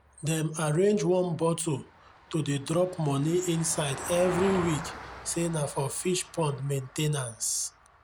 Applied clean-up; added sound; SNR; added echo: none; Vehicle; 14 dB; none.